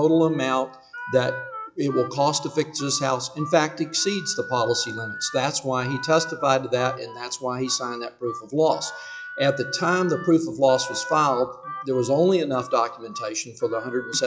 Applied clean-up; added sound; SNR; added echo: classical method log-MMSE.